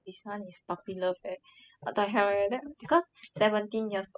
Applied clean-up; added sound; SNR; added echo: classical method spectral subtraction.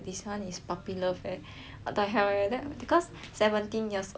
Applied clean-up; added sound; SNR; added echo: none; none; none; none.